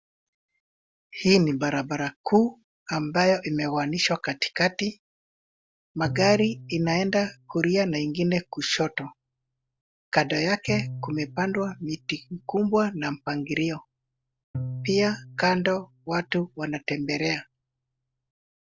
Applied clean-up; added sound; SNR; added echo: none; Bowed string instrument; 14 dB; none.